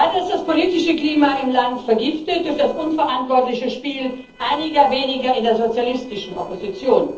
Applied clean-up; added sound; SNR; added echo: neural separator model SepFormer DNS4.